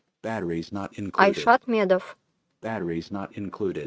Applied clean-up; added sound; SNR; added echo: neural mask model RNNoise.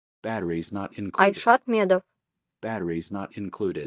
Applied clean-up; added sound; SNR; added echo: neural mask model DeepFilterNet 3.